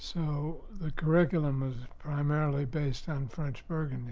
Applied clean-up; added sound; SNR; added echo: none; none; none; none.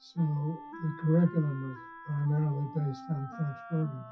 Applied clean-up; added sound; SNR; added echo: classical method WPE with log-MMSE.